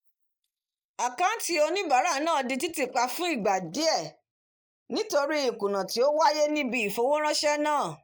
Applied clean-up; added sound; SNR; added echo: neural mask model Resemble Enhance denoiser.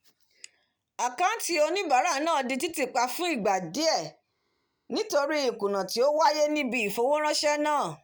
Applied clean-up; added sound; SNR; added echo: none; none; none; none.